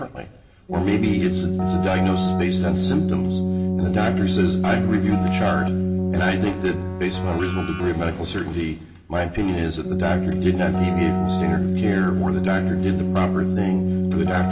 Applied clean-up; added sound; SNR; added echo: none; Keyboard (musical); -2 dB; reverberation time 0.8 s.